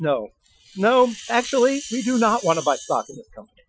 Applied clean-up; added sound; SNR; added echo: classical method Wiener filter.